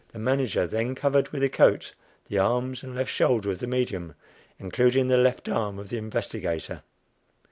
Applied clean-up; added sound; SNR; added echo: none; none; none; none.